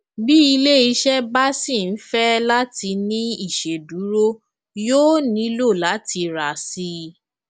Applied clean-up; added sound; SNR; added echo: none; none; none; none.